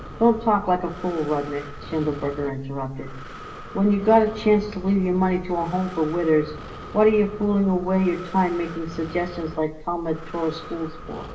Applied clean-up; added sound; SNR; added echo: none; Breathing; 14 dB; reverberation time 0.6 s.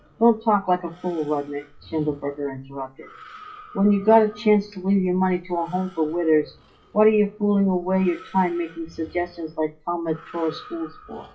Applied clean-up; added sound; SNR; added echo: classical method WPE with log-MMSE.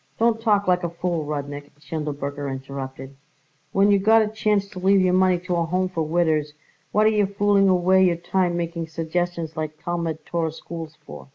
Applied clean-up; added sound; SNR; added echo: none; none; none; none.